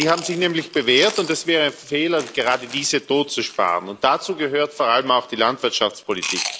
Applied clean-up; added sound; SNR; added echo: none; Chewing, mastication; 14 dB; none.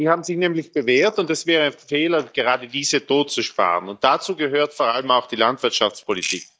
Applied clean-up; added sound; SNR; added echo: neural mask model DeepFilterNet 3.